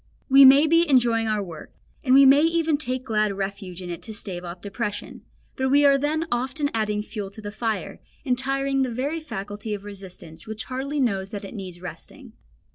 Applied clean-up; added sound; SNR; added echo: none; none; none; none.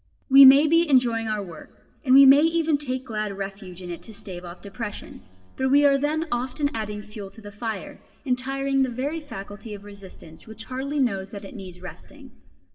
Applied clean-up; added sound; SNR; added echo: none; Boat, Water vehicle; 16 dB; reverberation time 1.2 s.